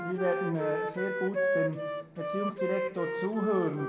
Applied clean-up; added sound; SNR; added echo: none; Wind instrument, woodwind instrument; 0 dB; reverberation time 0.9 s.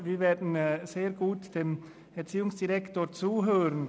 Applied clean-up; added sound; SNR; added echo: none; none; none; none.